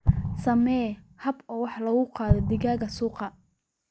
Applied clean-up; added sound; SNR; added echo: none; Explosion; 1 dB; none.